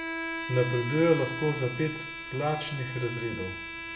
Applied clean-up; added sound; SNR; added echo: none; Bowed string instrument; 7 dB; reverberation time 0.7 s.